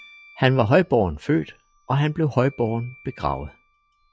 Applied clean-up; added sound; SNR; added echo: classical method log-MMSE.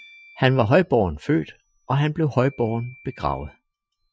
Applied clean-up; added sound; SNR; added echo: classical method Wiener filter.